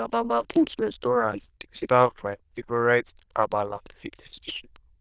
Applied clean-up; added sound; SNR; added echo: neural diffusion model UNIVERSE++.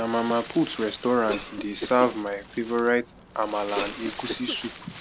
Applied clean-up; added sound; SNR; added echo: none; Wind + Cough; 11 dB; none.